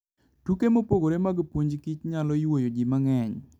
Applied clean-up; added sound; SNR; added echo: none; none; none; none.